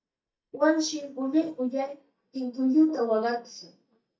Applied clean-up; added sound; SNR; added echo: neural mask model DeepFilterNet 3.